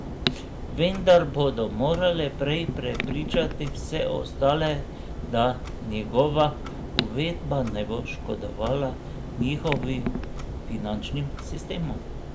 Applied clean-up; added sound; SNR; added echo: none; Clock; 6 dB; none.